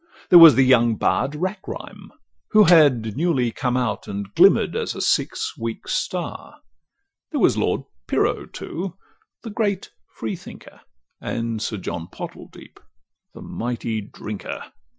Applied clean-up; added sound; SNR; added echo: classical method Wiener filter.